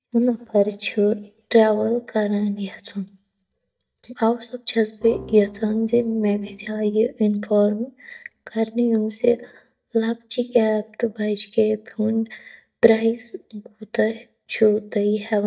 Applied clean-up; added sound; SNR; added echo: neural mask model DeepFilterNet 3.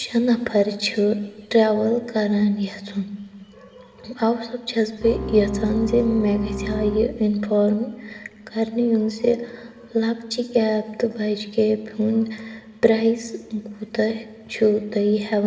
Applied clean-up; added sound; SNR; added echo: none; Bowed string instrument; 8 dB; reverberation time 2.7 s.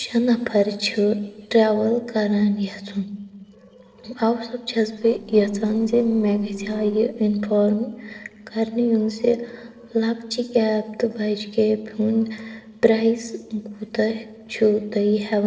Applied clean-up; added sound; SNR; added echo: neural separator model SepFormer DNS4.